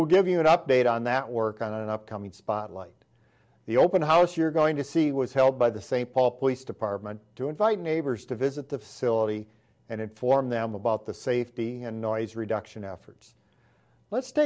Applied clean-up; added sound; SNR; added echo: none; none; none; none.